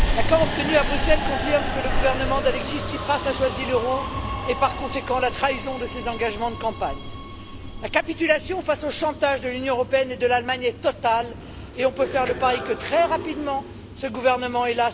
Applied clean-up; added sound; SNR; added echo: none; Subway, metro, underground; 4 dB; none.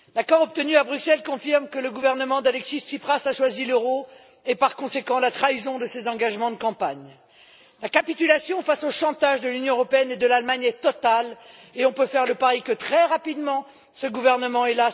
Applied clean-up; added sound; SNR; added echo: none; none; none; none.